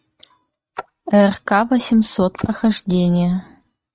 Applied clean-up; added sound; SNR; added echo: neural mask model RNNoise.